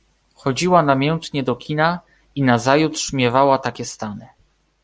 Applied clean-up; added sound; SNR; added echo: none; none; none; none.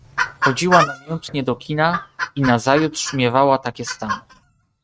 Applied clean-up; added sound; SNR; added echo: neural mask model RNNoise.